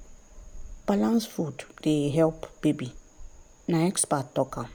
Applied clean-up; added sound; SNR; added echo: none; Thunder / Rain; 19 dB; none.